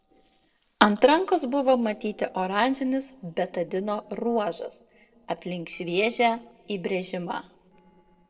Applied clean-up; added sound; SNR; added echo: neural separator model SepFormer DNS4.